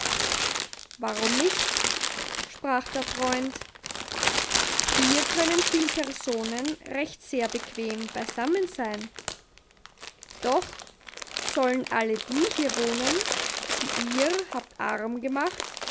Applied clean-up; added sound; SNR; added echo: none; Crumpling, crinkling; 1 dB; none.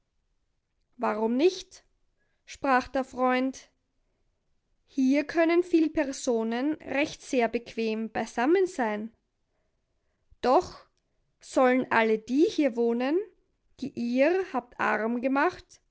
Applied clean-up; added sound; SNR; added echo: none; none; none; none.